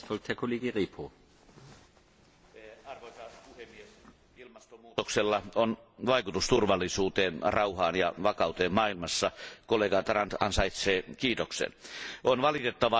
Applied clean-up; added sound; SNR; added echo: none; none; none; none.